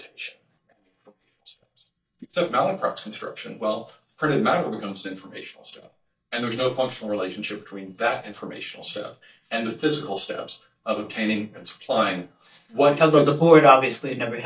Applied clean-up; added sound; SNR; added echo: neural mask model DeepFilterNet 3.